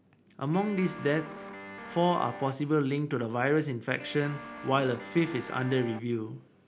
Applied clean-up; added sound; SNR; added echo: none; Guitar; 13 dB; none.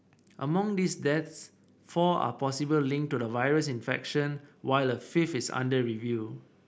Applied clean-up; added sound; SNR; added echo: none; none; none; none.